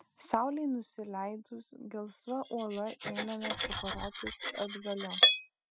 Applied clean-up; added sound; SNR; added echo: classical method spectral subtraction.